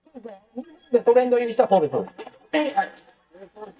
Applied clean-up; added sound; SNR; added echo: neural mask model DeepFilterNet 3.